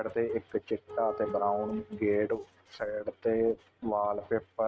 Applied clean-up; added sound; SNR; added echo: neural mask model RNNoise.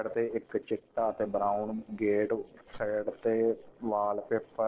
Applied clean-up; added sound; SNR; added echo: neural separator model SepFormer DNS4.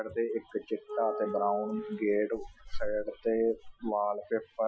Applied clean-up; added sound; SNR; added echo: classical method Wiener filter.